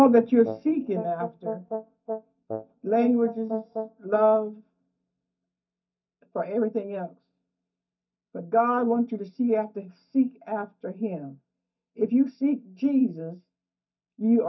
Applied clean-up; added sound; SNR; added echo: neural mask model DeepFilterNet 3.